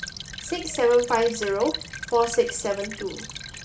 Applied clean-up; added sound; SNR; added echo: none; Stream / Trickle, dribble; 12 dB; none.